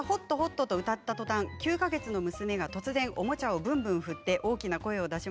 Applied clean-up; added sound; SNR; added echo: none; none; none; none.